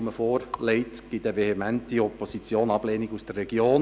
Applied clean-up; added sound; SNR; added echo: none; none; none; none.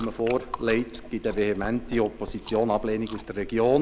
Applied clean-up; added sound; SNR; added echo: none; Chewing, mastication; 15 dB; none.